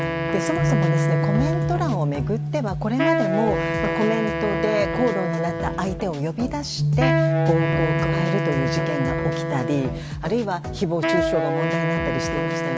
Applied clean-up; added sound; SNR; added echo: none; Wind instrument, woodwind instrument + Bass guitar; -2 dB; none.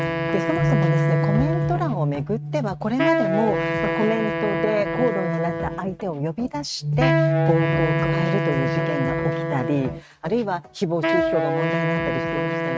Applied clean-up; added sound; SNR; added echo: neural mask model RNNoise.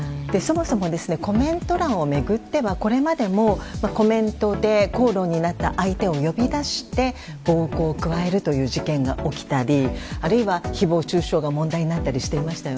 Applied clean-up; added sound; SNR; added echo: none; none; none; none.